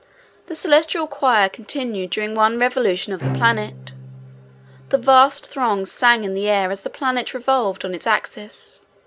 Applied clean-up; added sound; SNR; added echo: none; Bowed string instrument; 12 dB; none.